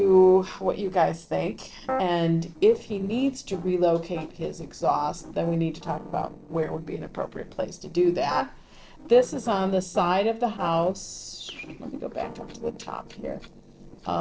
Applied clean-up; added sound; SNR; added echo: neural separator model SepFormer DNS4.